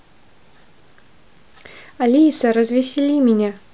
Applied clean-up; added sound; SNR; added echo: none; none; none; none.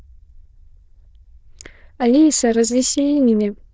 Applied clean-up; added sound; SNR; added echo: neural diffusion model UNIVERSE++.